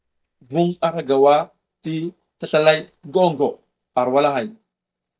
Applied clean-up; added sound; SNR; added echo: neural mask model DeepFilterNet 3.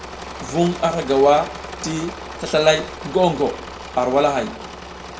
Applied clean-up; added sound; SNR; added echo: none; Engine / Mechanisms; 12 dB; reverberation time 0.5 s.